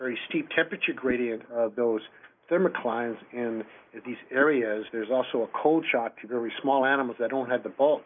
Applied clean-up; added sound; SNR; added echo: neural mask model Resemble Enhance denoiser.